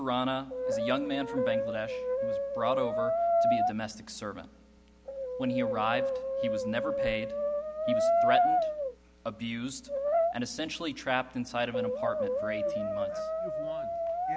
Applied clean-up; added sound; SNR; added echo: none; Brass instrument; -4 dB; none.